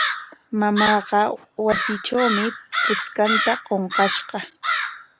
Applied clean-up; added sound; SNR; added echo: none; Crow; 2 dB; none.